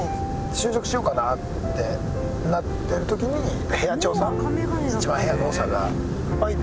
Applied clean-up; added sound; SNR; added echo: none; none; none; none.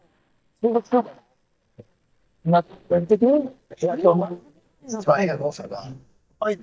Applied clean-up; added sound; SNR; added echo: neural mask model DeepFilterNet 3.